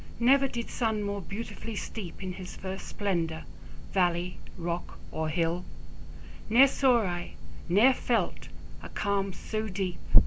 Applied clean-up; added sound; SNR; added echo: none; none; none; none.